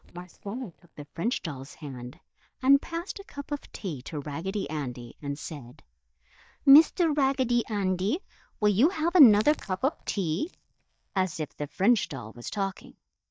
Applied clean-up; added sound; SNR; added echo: neural mask model DeepFilterNet 3.